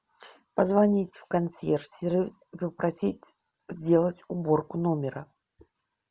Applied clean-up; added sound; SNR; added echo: none; none; none; none.